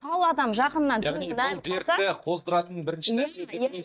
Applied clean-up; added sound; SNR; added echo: neural mask model DeepFilterNet 3.